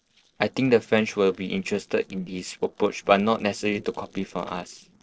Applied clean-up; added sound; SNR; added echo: neural separator model SepFormer DNS4.